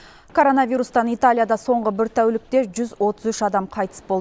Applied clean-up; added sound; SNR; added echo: none; none; none; none.